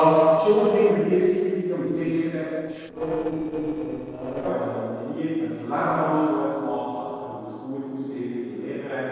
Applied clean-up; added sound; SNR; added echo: neural separator model SepFormer DNS4.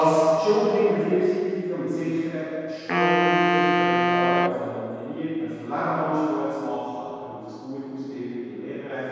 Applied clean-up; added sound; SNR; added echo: none; Wind instrument, woodwind instrument; -2 dB; reverberation time 2.2 s.